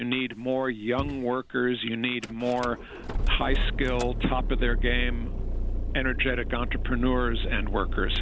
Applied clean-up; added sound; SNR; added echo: none; Idling / Engine starting / Door / Car; 0 dB; none.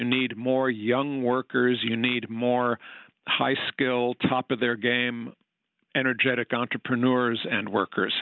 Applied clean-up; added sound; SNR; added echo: none; none; none; none.